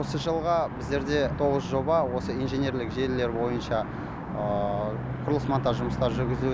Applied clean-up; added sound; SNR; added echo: none; none; none; none.